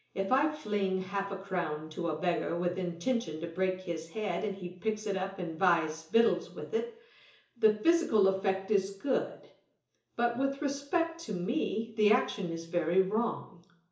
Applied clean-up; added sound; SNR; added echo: none; none; none; reverberation time 0.7 s.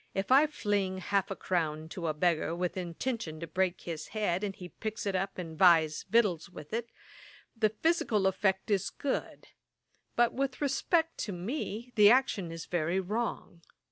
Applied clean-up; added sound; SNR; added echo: none; none; none; none.